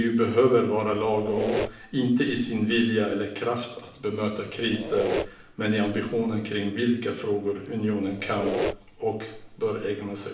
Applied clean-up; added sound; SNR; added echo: none; Squeak; 9 dB; reverberation time 0.6 s.